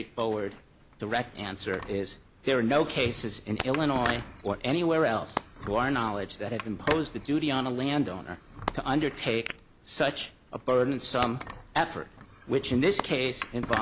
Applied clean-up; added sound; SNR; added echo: none; Squeak + Hands; 9 dB; none.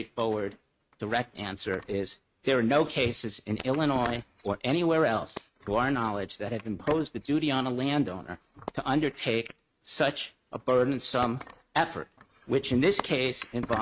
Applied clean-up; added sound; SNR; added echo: neural mask model RNNoise.